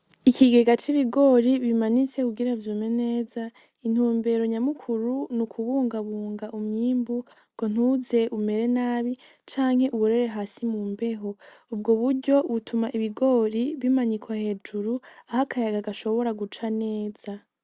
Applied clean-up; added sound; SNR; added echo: none; none; none; none.